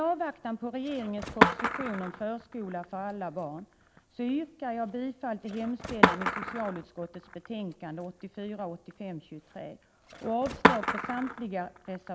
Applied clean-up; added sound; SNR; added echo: none; Skateboard; -2 dB; none.